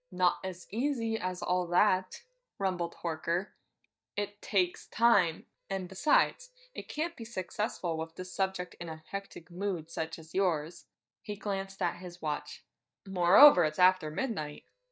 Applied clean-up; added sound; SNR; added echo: neural mask model DeepFilterNet 3.